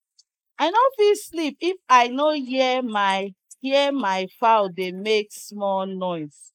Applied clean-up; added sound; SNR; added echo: neural mask model Resemble Enhance denoiser.